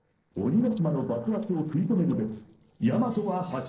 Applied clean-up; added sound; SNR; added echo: neural separator model SepFormer DNS4.